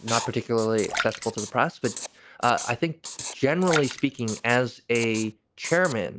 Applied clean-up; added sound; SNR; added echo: none; Splash, splatter + Writing; 10 dB; none.